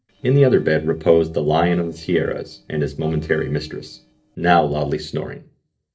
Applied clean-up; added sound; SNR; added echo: neural separator model SepFormer DNS4.